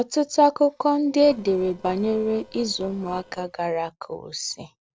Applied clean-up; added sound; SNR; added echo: neural separator model SepFormer DNS4.